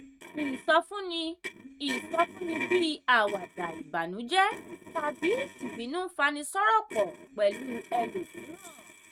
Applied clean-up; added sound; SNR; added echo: neural mask model RNNoise.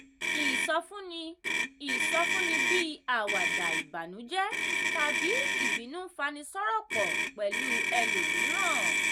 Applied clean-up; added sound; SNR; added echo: none; Motor vehicle (road); -4 dB; none.